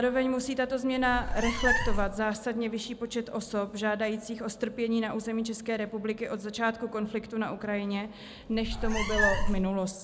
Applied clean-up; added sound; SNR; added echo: none; Meow; -1 dB; none.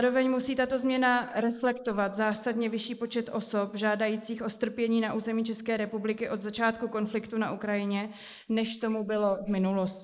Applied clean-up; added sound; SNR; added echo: neural mask model Resemble Enhance denoiser.